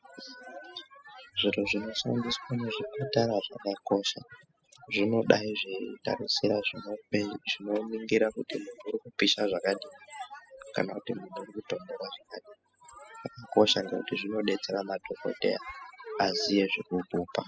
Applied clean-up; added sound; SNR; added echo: classical method spectral subtraction.